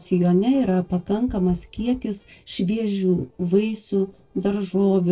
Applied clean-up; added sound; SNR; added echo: neural separator model SepFormer DNS4.